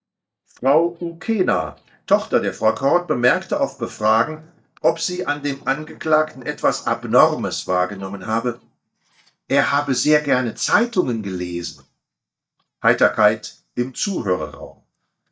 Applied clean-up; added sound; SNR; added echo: neural mask model DeepFilterNet 3.